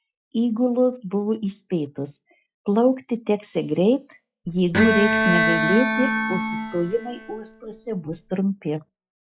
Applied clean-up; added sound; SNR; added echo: classical method log-MMSE.